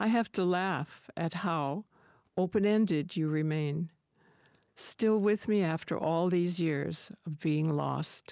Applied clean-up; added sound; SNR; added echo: none; none; none; none.